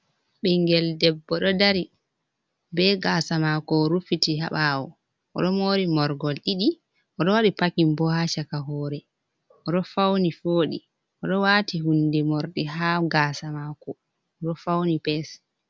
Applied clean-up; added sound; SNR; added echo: none; none; none; none.